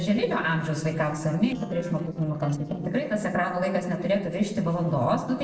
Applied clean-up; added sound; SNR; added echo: neural separator model SepFormer DNS4.